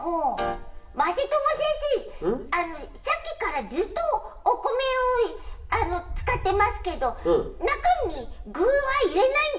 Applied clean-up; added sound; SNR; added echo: none; Wind; 12 dB; reverberation time 0.6 s.